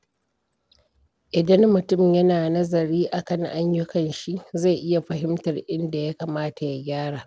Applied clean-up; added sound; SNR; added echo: none; none; none; none.